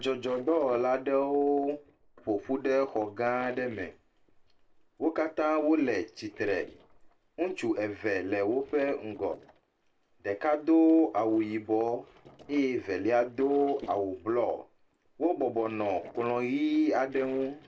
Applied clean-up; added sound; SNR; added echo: neural separator model SepFormer DNS4.